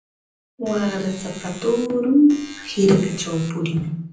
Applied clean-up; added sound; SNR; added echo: none; Alarm; 18 dB; reverberation time 0.6 s.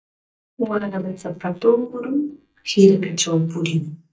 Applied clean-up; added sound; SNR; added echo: neural mask model DeepFilterNet 3.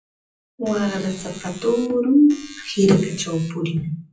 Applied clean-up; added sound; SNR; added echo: classical method WPE with log-MMSE.